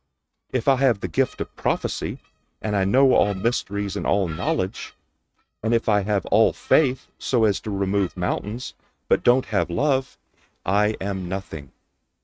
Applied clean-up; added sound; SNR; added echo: neural mask model RNNoise.